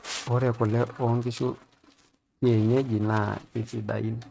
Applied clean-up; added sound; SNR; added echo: neural mask model RNNoise.